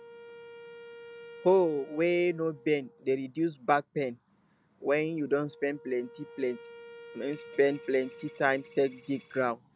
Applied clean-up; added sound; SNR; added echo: none; Wind instrument, woodwind instrument + Coin (dropping); 19 dB; none.